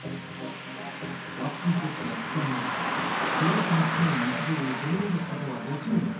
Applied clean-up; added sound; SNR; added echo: none; Car passing by; 3 dB; reverberation time 0.6 s.